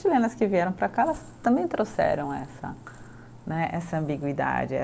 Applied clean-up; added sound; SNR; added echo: none; none; none; none.